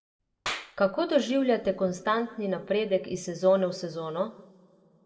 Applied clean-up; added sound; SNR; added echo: none; Clapping; 16 dB; reverberation time 1.7 s.